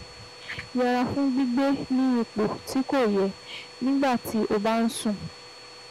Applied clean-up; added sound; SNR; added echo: none; Domestic sounds, home sounds; 19 dB; none.